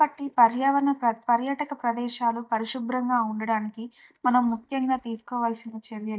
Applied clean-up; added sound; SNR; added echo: neural mask model DeepFilterNet 3.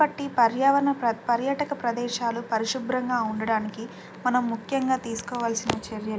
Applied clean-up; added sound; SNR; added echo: none; none; none; none.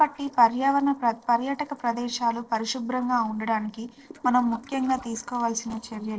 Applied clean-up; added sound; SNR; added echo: neural separator model SepFormer DNS4.